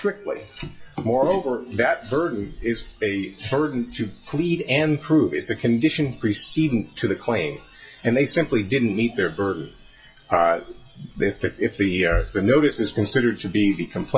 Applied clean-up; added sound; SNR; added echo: classical method WPE with log-MMSE.